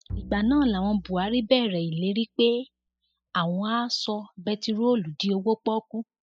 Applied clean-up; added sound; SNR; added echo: classical method spectral subtraction.